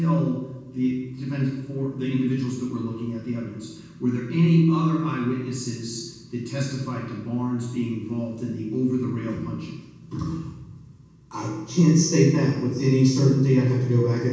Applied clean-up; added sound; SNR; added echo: none; none; none; reverberation time 1.2 s.